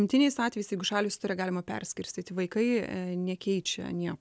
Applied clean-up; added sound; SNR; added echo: none; none; none; none.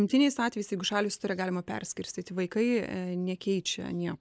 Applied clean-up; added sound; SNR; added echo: neural mask model Resemble Enhance denoiser.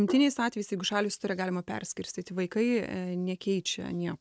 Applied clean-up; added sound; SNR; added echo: neural mask model RNNoise.